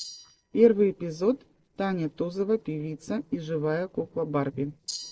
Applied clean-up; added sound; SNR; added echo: neural separator model SepFormer DNS4.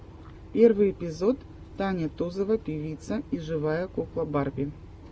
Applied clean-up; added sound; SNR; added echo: none; none; none; none.